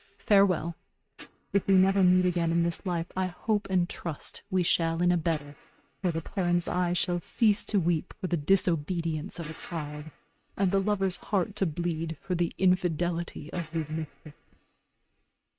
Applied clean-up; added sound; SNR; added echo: neural mask model RNNoise.